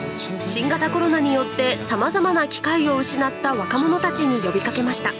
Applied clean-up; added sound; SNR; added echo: none; Wind instrument, woodwind instrument; 15 dB; none.